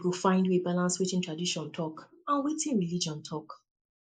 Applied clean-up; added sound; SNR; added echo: neural mask model Resemble Enhance denoiser.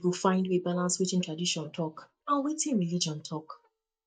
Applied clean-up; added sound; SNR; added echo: neural mask model DeepFilterNet 3.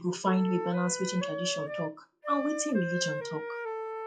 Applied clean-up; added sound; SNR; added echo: classical method log-MMSE.